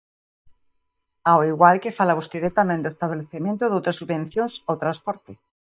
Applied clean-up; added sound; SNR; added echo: neural mask model DeepFilterNet 3.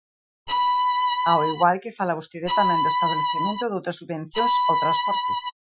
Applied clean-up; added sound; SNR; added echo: classical method Wiener filter.